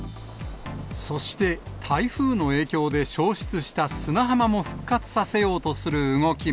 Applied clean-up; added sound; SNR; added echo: none; none; none; none.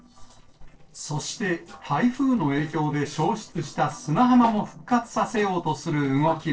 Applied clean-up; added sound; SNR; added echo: neural separator model SepFormer DNS4.